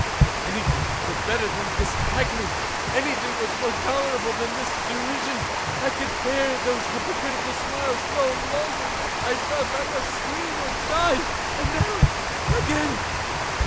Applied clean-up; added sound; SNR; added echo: none; Water; -4 dB; none.